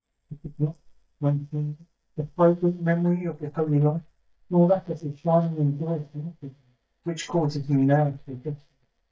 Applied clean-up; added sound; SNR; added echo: neural mask model DeepFilterNet 3.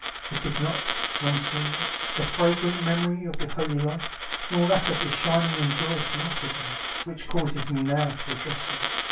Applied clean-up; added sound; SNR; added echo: none; Coin (dropping); 0 dB; reverberation time 0.3 s.